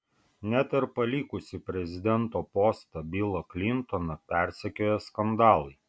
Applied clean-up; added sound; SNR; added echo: none; none; none; none.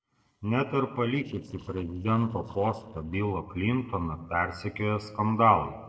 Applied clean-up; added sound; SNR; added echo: neural separator model SepFormer DNS4.